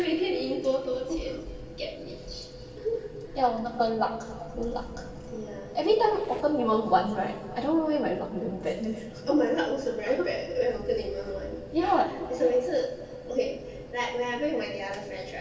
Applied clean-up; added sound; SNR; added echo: none; Squeak; 20 dB; reverberation time 2.2 s.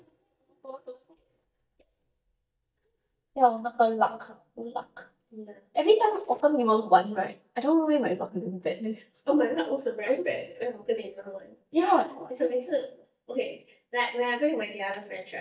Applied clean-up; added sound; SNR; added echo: neural mask model DeepFilterNet 3.